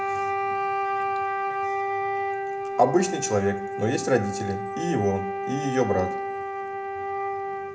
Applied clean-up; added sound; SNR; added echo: none; Wind instrument, woodwind instrument; 0 dB; reverberation time 0.4 s.